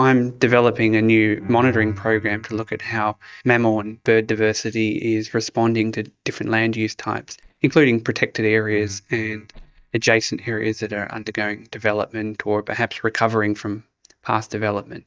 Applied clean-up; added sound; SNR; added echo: neural mask model DeepFilterNet 3.